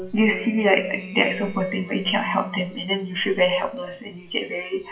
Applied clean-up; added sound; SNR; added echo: classical method WPE with log-MMSE.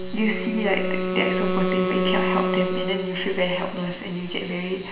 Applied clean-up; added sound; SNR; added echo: none; Wind instrument, woodwind instrument; 1 dB; reverberation time 1.1 s.